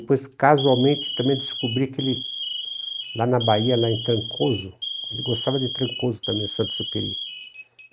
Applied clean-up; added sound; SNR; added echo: neural mask model RNNoise.